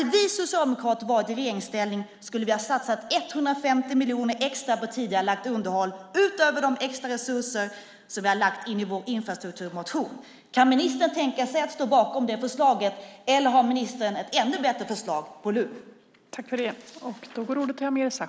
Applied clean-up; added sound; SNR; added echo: none; none; none; none.